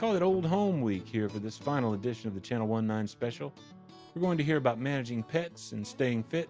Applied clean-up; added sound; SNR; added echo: none; none; none; none.